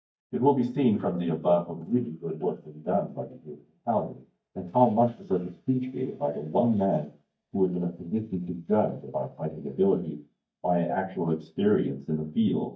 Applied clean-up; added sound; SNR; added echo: neural mask model DeepFilterNet 3.